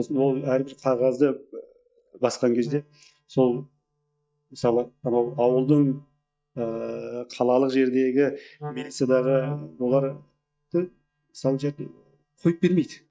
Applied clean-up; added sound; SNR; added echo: neural mask model DeepFilterNet 3.